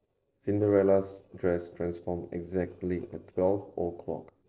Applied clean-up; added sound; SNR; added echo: neural separator model SepFormer DNS4.